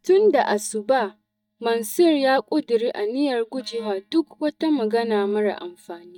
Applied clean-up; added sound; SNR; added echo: neural mask model DeepFilterNet 3.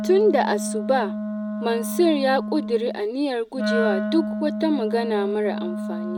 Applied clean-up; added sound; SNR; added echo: none; Wind instrument, woodwind instrument; 4 dB; none.